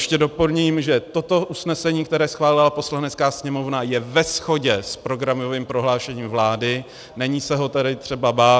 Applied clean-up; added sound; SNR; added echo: none; none; none; none.